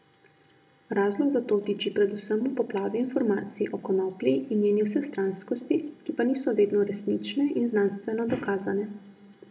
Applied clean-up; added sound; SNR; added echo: none; none; none; reverberation time 0.6 s.